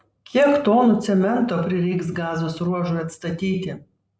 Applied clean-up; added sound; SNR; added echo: none; none; none; none.